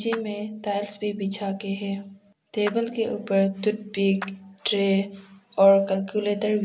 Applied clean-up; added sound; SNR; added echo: none; Clapping; 19 dB; none.